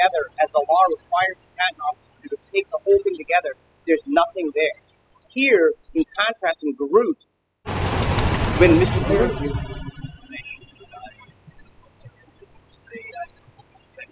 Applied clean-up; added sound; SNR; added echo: classical method spectral subtraction.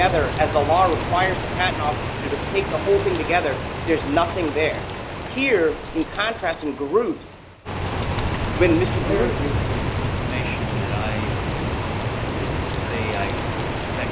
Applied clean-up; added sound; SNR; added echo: none; Rain; 1 dB; none.